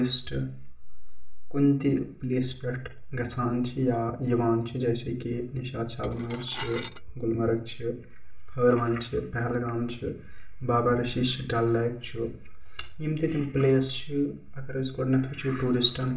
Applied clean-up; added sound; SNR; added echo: none; Dishes, pots, and pans / Glass; 13 dB; reverberation time 0.4 s.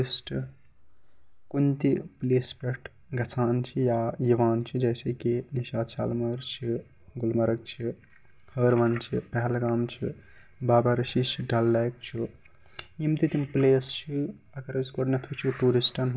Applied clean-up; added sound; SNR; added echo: none; none; none; none.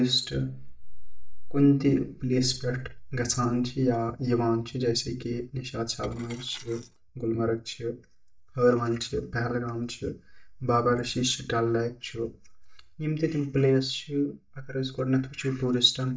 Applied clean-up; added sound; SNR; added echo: neural mask model DeepFilterNet 3.